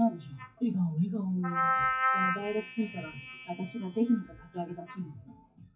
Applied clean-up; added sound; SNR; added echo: classical method WPE with log-MMSE.